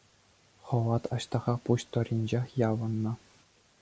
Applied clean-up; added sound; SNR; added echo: none; none; none; none.